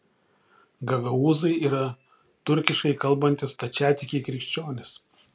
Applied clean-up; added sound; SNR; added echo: none; none; none; none.